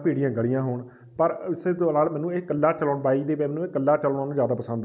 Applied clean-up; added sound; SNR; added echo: none; none; none; none.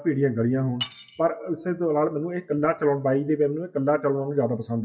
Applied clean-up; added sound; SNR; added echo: classical method WPE with log-MMSE.